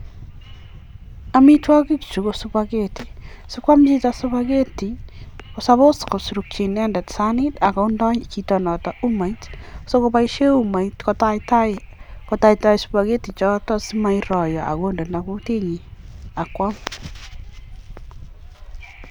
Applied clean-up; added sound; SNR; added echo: none; Subway, metro, underground / Wind; 16 dB; none.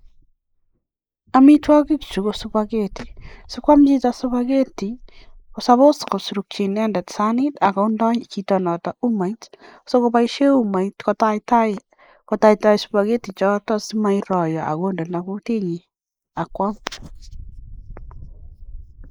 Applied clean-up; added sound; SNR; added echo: neural mask model Resemble Enhance denoiser.